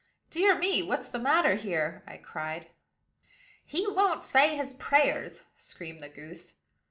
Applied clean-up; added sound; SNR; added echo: none; none; none; none.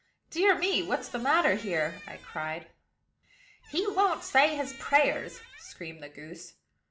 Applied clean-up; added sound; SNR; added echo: none; Squeak; 20 dB; none.